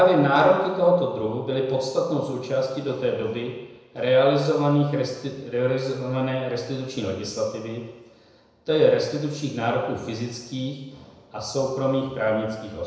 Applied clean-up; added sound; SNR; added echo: none; none; none; reverberation time 1.0 s.